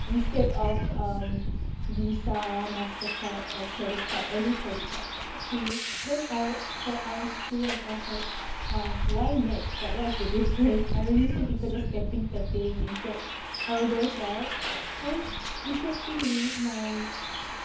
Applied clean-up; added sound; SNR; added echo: none; Bus; 0 dB; reverberation time 0.5 s.